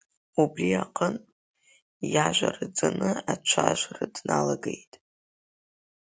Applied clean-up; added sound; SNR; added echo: none; none; none; none.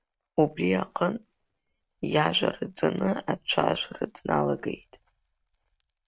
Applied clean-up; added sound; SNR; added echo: neural mask model RNNoise.